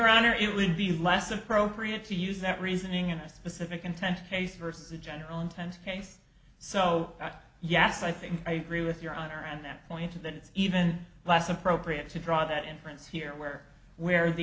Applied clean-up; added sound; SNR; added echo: none; none; none; none.